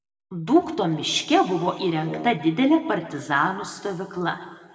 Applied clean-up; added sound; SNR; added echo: none; Brass instrument; 15 dB; reverberation time 1.5 s.